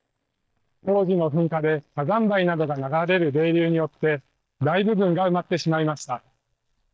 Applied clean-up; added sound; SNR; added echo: neural mask model DeepFilterNet 3.